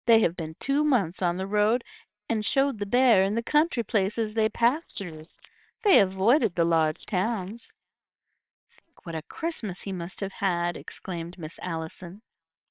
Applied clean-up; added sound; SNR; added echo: neural separator model SepFormer WHAMR!.